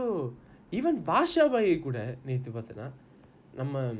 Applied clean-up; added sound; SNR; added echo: none; none; none; none.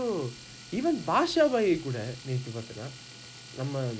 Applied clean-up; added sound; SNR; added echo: none; Domestic sounds, home sounds; 18 dB; none.